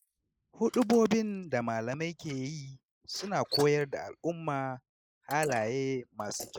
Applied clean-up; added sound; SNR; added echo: neural mask model Resemble Enhance denoiser.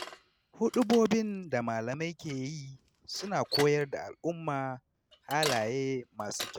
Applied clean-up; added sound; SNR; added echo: none; Bicycle; 12 dB; none.